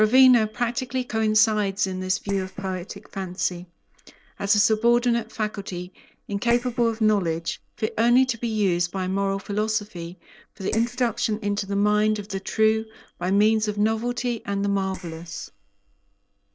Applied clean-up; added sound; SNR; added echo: neural separator model SepFormer DNS4.